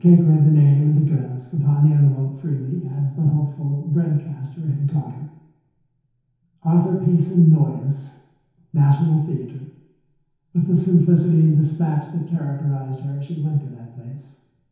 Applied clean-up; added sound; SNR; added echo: none; none; none; reverberation time 0.9 s.